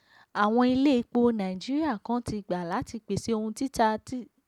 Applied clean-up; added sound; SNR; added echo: none; none; none; none.